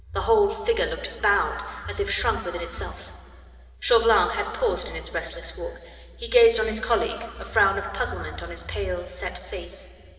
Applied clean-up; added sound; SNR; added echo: none; none; none; reverberation time 2.3 s.